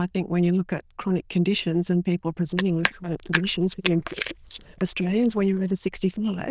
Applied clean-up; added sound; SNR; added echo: neural diffusion model UNIVERSE++.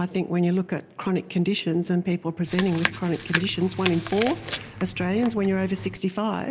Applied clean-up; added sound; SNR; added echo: none; Chewing, mastication; 8 dB; none.